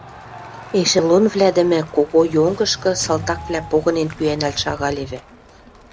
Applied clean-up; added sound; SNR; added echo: none; Crowd + Motorcycle; 16 dB; none.